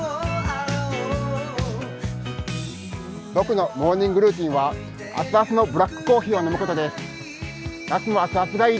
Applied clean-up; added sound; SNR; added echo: none; none; none; none.